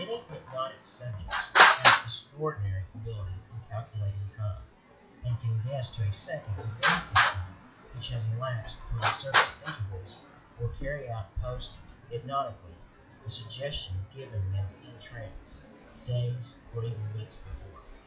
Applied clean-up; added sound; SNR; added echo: classical method WPE with log-MMSE.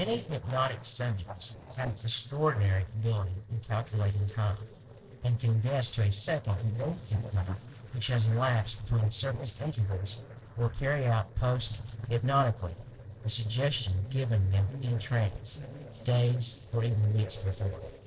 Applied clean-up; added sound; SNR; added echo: neural separator model SepFormer DNS4.